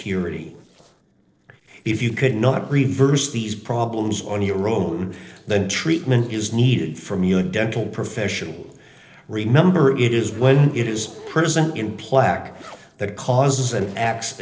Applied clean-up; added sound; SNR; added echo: neural separator model SepFormer DNS4.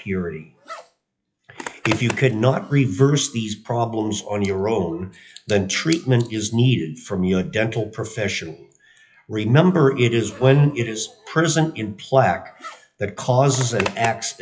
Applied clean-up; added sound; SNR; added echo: classical method WPE with log-MMSE.